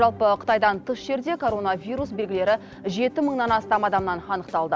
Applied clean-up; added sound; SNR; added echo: none; none; none; none.